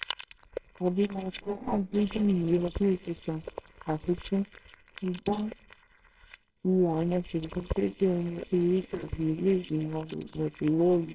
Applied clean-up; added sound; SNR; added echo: neural separator model SepFormer WHAMR!.